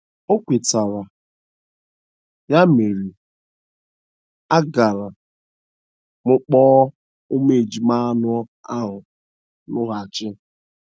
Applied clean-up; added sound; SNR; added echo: none; none; none; none.